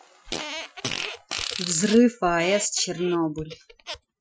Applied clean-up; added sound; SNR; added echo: classical method Wiener filter.